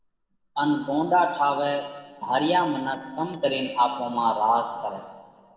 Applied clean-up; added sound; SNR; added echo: neural separator model SepFormer DNS4.